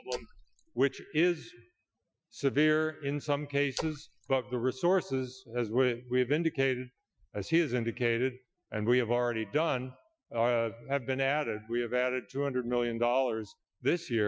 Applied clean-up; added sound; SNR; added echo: classical method Wiener filter.